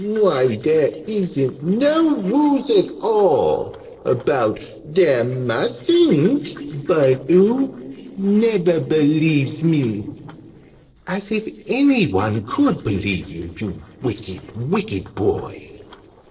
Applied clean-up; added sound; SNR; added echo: neural separator model SepFormer DNS4.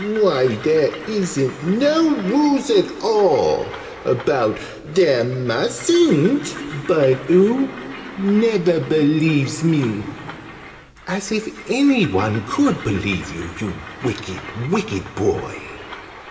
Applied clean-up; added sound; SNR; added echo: none; Train; 18 dB; reverberation time 2.0 s.